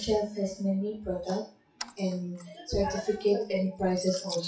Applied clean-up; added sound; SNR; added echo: classical method WPE with log-MMSE.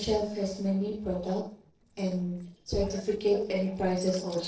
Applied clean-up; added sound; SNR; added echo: neural separator model SepFormer DNS4.